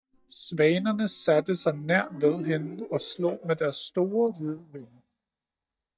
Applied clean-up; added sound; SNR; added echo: neural mask model DeepFilterNet 3.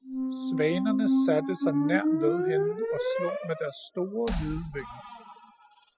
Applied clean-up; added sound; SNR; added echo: classical method spectral subtraction.